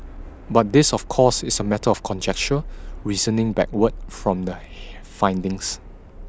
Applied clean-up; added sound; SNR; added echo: none; Subway, metro, underground; 14 dB; none.